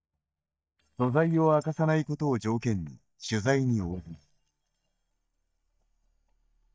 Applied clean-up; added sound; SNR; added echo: neural mask model DeepFilterNet 3.